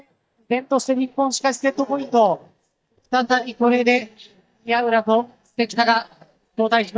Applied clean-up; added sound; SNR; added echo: neural mask model DeepFilterNet 3.